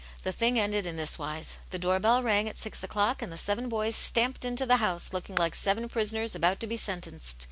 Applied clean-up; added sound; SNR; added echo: none; none; none; none.